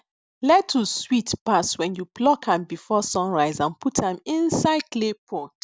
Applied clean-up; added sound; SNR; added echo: none; none; none; none.